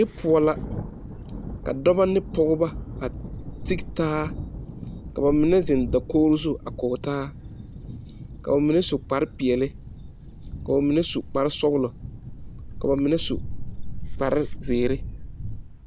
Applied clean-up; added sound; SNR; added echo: none; Thunder; 8 dB; none.